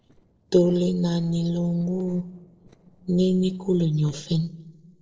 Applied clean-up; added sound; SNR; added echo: neural separator model SepFormer DNS4.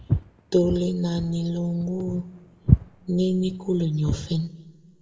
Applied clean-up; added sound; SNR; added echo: none; Walk, footsteps; 3 dB; reverberation time 1.4 s.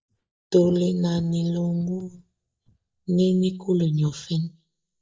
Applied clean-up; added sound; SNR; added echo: neural mask model DeepFilterNet 3.